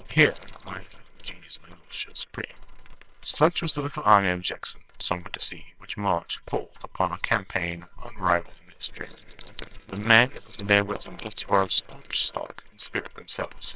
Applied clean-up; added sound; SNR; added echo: neural separator model SepFormer WHAMR!.